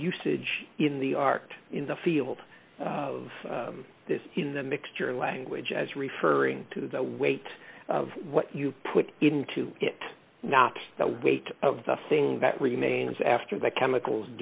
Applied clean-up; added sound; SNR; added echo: none; none; none; none.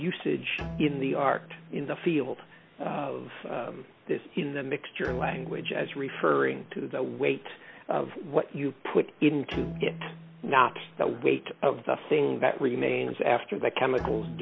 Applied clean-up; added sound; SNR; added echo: none; Bowed string instrument; 15 dB; none.